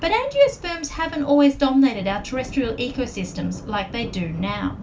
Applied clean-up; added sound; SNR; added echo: none; Thunder / Rain; 16 dB; reverberation time 0.2 s.